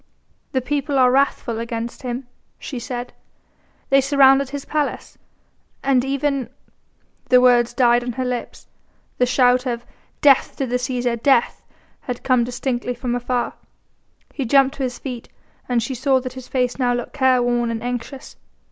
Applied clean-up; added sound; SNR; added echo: none; none; none; none.